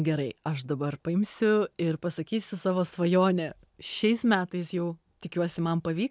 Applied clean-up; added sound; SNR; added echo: none; none; none; none.